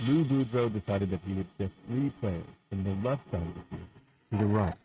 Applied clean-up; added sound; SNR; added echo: neural mask model RNNoise.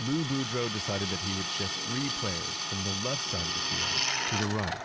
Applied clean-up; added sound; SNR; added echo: none; Drill; -1 dB; none.